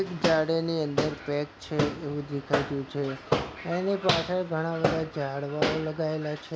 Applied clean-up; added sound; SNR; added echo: none; none; none; none.